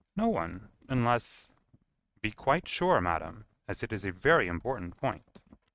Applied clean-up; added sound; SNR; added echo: neural mask model RNNoise.